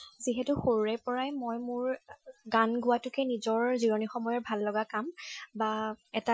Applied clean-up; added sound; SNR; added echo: classical method Wiener filter.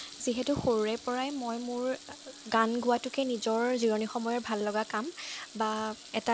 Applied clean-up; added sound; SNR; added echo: none; Sink (filling or washing) / Water tap, faucet; 19 dB; none.